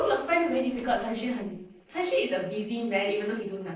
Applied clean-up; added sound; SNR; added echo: neural separator model SepFormer DNS4.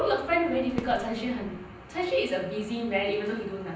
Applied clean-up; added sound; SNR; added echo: none; Fireworks; 16 dB; reverberation time 0.6 s.